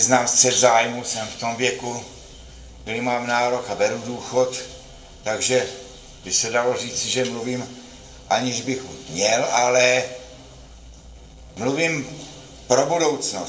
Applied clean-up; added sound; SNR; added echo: none; none; none; reverberation time 0.3 s.